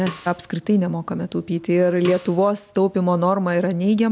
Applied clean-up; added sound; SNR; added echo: none; Snare drum; 19 dB; none.